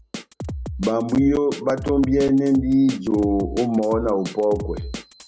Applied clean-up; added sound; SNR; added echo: none; Drum kit; 11 dB; none.